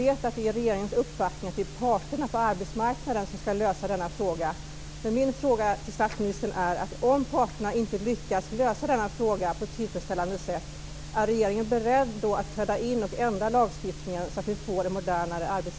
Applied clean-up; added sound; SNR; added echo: none; none; none; none.